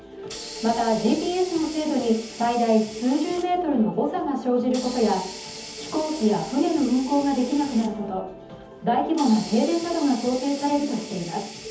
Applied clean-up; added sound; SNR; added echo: none; Hiss; 17 dB; reverberation time 0.7 s.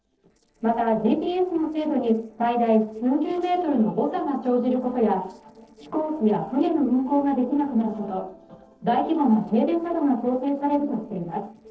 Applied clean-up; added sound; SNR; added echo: neural separator model SepFormer DNS4.